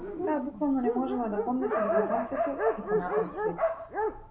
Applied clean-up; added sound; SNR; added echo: none; Dog; -3 dB; none.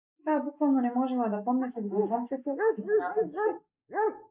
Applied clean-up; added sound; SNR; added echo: neural mask model Resemble Enhance denoiser.